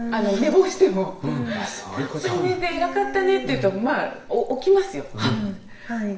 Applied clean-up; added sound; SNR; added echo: none; Liquid; 19 dB; reverberation time 1.0 s.